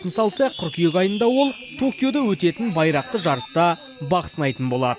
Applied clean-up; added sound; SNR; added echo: none; Chime; 7 dB; none.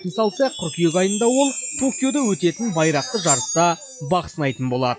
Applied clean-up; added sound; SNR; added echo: classical method log-MMSE.